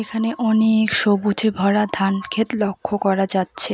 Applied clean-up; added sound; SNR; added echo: none; none; none; none.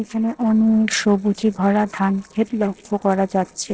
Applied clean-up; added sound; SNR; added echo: neural separator model SepFormer DNS4.